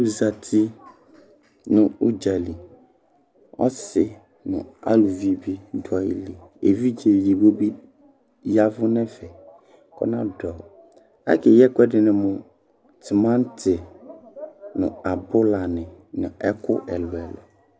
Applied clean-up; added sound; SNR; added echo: none; none; none; none.